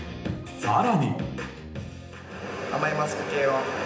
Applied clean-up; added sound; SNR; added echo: none; none; none; reverberation time 0.8 s.